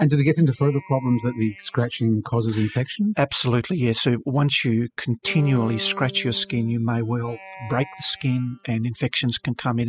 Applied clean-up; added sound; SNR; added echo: classical method spectral subtraction.